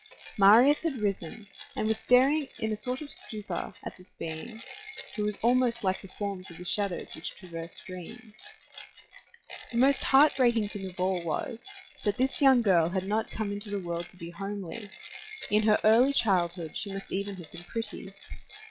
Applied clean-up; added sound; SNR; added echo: classical method log-MMSE.